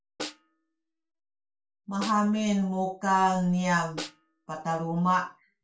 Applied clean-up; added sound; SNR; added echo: none; Snare drum; 16 dB; reverberation time 0.3 s.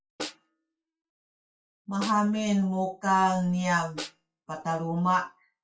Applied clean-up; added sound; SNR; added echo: classical method WPE with log-MMSE.